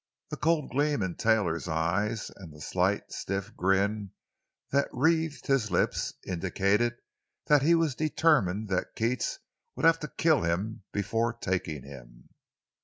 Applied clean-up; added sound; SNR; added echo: none; none; none; none.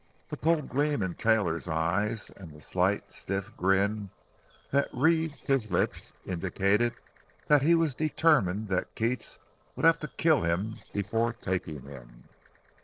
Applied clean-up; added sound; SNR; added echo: neural separator model SepFormer DNS4.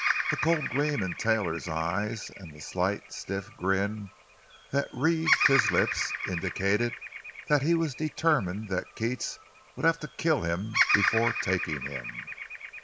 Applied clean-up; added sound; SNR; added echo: none; Bird vocalization, bird call, bird song; 4 dB; none.